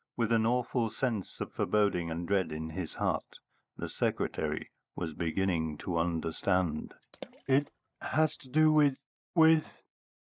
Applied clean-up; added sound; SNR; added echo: neural mask model DeepFilterNet 3.